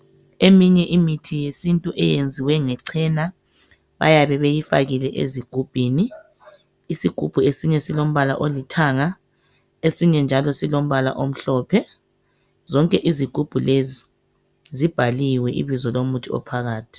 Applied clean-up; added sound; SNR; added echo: none; none; none; none.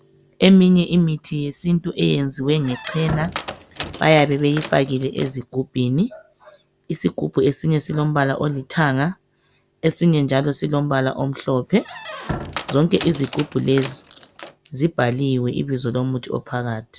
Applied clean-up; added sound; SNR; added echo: none; Squeak; 11 dB; none.